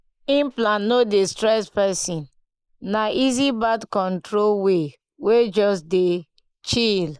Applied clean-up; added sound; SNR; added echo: neural mask model Resemble Enhance denoiser.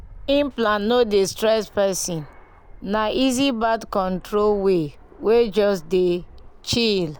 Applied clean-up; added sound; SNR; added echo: none; Fixed-wing aircraft, airplane; 20 dB; none.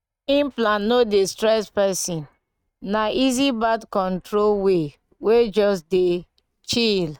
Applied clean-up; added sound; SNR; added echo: neural mask model RNNoise.